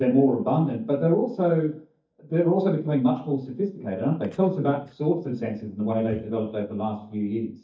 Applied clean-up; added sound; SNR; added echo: neural mask model DeepFilterNet 3.